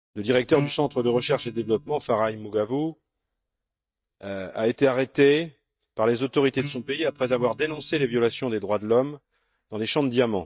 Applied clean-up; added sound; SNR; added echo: neural mask model DeepFilterNet 3.